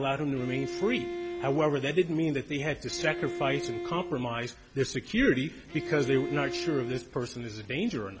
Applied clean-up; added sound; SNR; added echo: none; Bowed string instrument; 8 dB; none.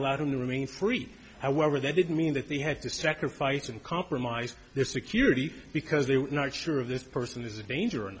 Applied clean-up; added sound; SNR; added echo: none; none; none; none.